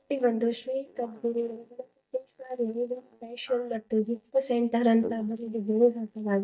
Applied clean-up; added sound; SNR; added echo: neural mask model DeepFilterNet 3.